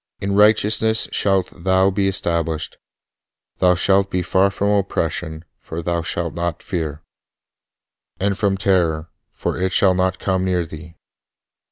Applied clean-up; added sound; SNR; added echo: none; none; none; none.